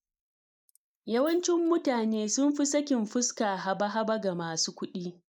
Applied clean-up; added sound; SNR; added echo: neural mask model Resemble Enhance denoiser.